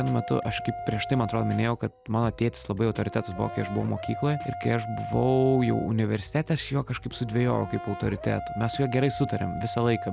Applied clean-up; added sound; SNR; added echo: none; Brass instrument; 11 dB; none.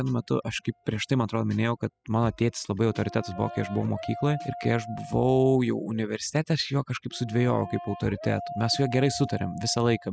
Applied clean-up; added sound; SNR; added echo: classical method spectral subtraction.